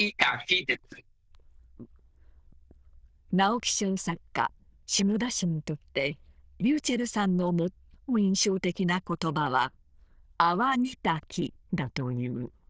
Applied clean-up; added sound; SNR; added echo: neural diffusion model UNIVERSE++.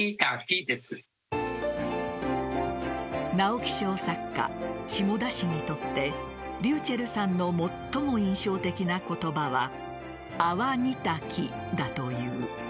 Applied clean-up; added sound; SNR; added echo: none; Bass guitar; 15 dB; none.